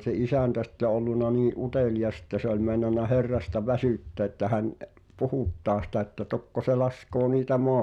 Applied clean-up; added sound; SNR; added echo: none; none; none; none.